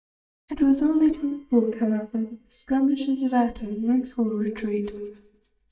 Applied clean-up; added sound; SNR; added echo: neural mask model DeepFilterNet 3.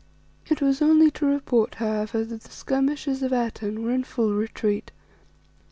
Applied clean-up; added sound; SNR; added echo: none; none; none; none.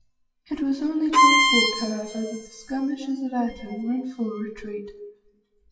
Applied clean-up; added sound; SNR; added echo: classical method WPE with log-MMSE.